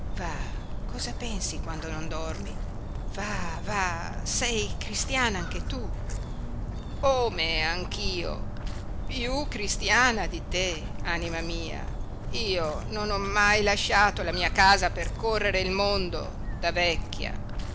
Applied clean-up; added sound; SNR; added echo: none; Walk, footsteps; 3 dB; none.